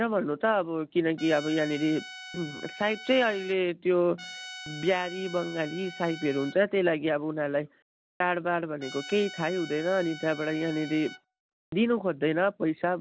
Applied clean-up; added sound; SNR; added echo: none; Trumpet; 15 dB; none.